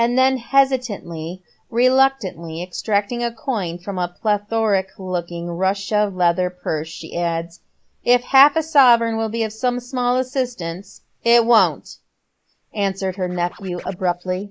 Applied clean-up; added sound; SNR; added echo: neural mask model Resemble Enhance denoiser.